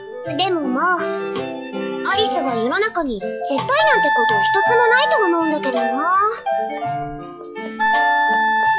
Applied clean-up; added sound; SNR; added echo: classical method log-MMSE.